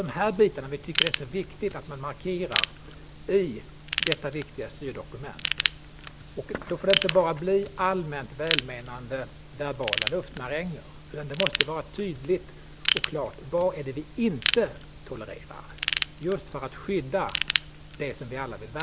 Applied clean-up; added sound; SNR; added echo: none; Ratchet, pawl / Tools; 3 dB; none.